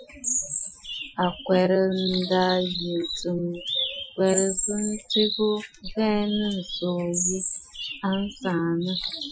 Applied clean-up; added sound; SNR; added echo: classical method Wiener filter.